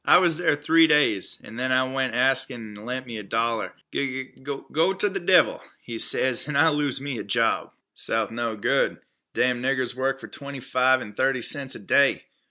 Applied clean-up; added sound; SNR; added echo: none; none; none; none.